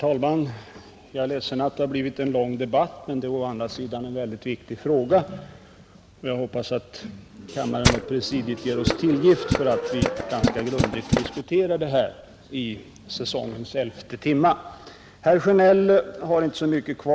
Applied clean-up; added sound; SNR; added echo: none; Tools; 1 dB; none.